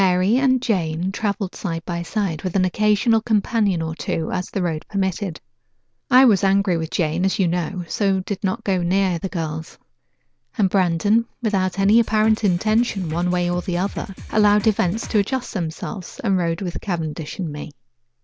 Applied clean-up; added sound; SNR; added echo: none; Drum kit; 16 dB; none.